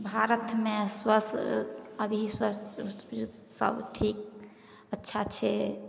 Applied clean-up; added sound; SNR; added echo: none; none; none; none.